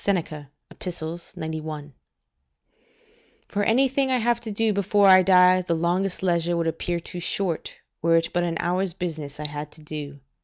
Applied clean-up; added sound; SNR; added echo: none; none; none; none.